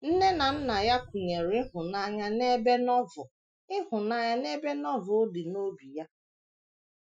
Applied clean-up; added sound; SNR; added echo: classical method Wiener filter.